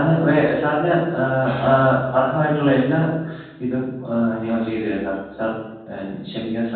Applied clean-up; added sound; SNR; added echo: none; none; none; reverberation time 1.2 s.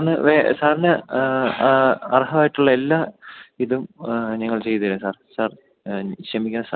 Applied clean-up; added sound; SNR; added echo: none; none; none; none.